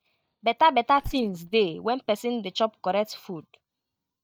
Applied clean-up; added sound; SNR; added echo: neural mask model DeepFilterNet 3.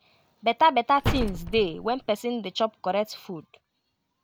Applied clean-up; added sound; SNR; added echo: none; Slam; 4 dB; none.